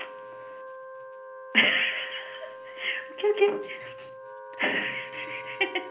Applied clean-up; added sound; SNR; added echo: none; Wind instrument, woodwind instrument; 12 dB; reverberation time 0.5 s.